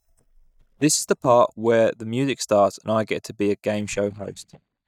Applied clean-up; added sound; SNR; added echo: neural mask model DeepFilterNet 3.